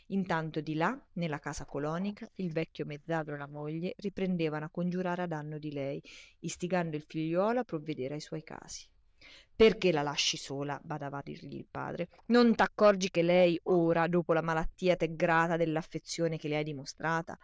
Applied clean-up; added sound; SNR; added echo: neural diffusion model UNIVERSE++.